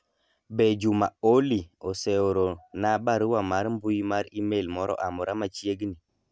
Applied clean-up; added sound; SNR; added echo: none; none; none; none.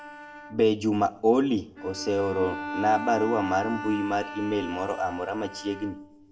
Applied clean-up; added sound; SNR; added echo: none; Bowed string instrument; 11 dB; reverberation time 0.5 s.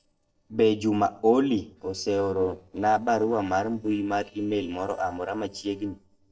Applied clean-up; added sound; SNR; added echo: neural separator model SepFormer DNS4.